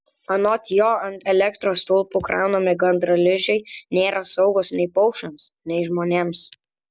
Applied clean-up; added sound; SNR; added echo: none; none; none; none.